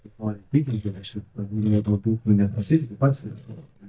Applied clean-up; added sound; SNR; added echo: neural mask model DeepFilterNet 3.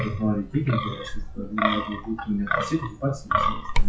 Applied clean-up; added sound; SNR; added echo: classical method WPE with log-MMSE.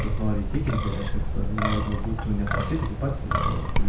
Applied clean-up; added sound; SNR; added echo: none; Wind; -4 dB; reverberation time 0.3 s.